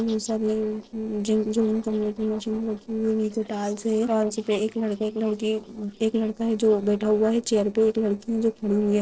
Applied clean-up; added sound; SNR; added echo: neural separator model SepFormer DNS4.